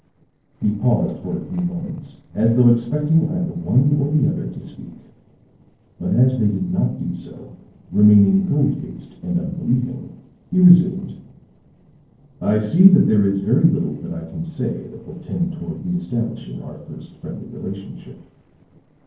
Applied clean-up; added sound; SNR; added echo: neural separator model SepFormer DNS4.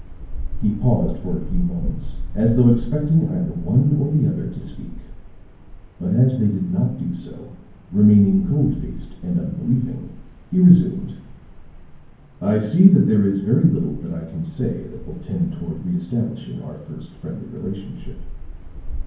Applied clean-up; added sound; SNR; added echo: none; Wind; 10 dB; reverberation time 0.9 s.